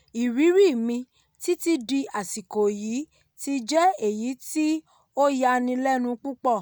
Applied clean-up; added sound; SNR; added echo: none; none; none; none.